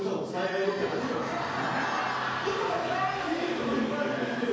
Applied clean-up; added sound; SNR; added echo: none; Squeak; 15 dB; reverberation time 1.3 s.